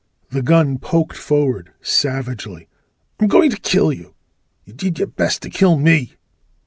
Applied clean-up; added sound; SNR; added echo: none; none; none; none.